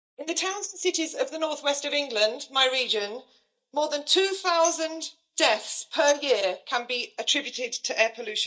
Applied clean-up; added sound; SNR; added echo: neural mask model DeepFilterNet 3.